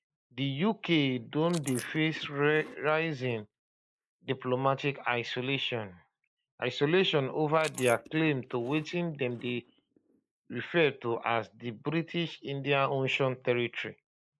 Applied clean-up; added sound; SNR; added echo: neural mask model Resemble Enhance denoiser.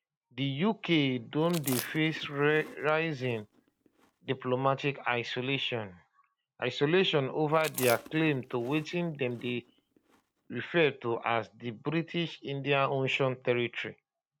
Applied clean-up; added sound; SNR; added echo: none; Chewing, mastication; 15 dB; none.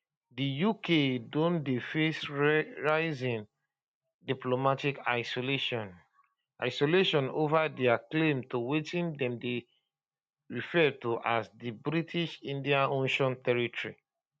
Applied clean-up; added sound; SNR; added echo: none; none; none; none.